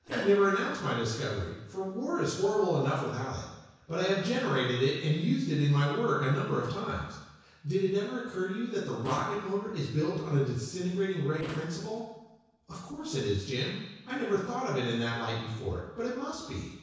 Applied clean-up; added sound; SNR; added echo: neural separator model SepFormer DNS4.